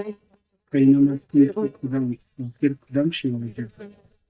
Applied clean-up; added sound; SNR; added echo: neural mask model DeepFilterNet 3.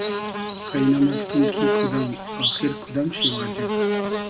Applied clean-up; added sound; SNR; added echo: none; Buzz / Bird; 0 dB; reverberation time 0.2 s.